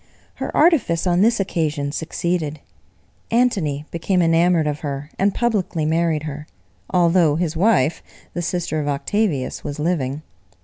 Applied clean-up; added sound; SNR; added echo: none; none; none; none.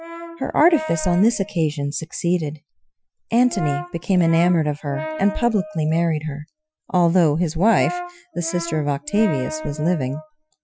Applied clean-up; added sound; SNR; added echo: classical method Wiener filter.